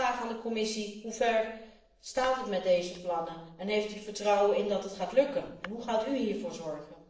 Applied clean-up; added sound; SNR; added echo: neural separator model SepFormer DNS4.